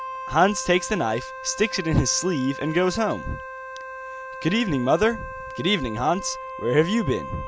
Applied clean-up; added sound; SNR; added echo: none; Wind instrument, woodwind instrument; 11 dB; none.